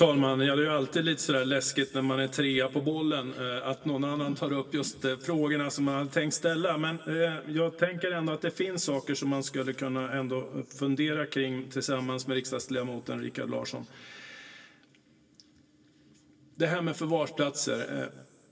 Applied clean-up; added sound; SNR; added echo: none; none; none; reverberation time 2.1 s.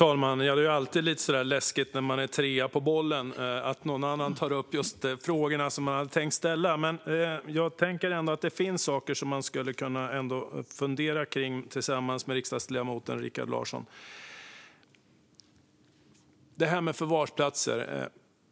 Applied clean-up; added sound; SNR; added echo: none; none; none; none.